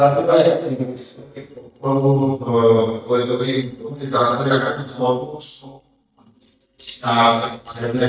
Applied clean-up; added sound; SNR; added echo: neural mask model DeepFilterNet 3.